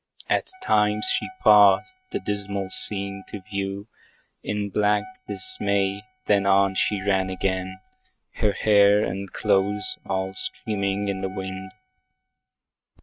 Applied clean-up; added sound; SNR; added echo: neural mask model RNNoise.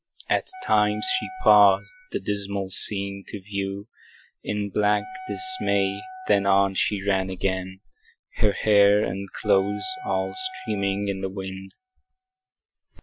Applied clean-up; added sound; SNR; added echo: classical method Wiener filter.